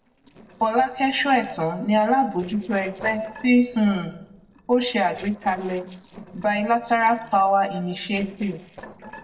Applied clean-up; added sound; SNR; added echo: neural separator model SepFormer DNS4.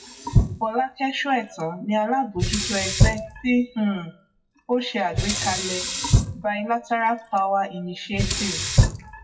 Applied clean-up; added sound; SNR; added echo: classical method WPE with log-MMSE.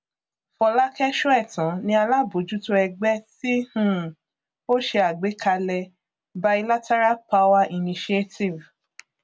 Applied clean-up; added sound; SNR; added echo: none; none; none; none.